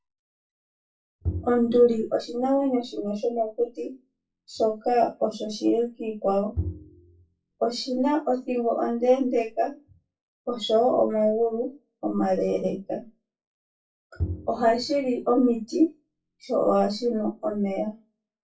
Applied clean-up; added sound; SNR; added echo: classical method WPE with log-MMSE.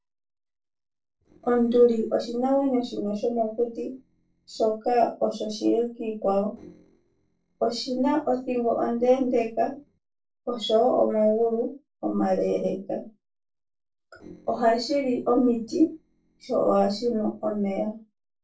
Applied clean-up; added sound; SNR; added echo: neural separator model SepFormer DNS4.